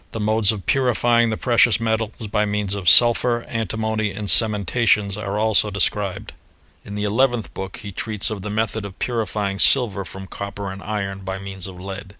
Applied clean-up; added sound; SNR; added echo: none; none; none; none.